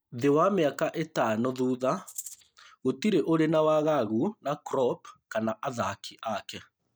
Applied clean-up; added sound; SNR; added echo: neural mask model DeepFilterNet 3.